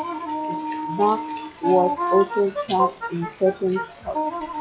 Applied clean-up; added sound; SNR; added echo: classical method log-MMSE.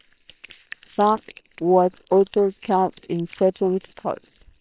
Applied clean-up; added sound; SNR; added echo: neural separator model SepFormer WHAM!.